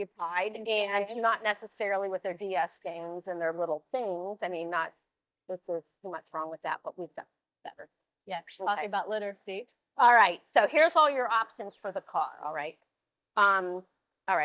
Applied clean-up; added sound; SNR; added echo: neural mask model DeepFilterNet 3.